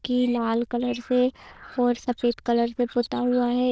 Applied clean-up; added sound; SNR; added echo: neural diffusion model UNIVERSE++.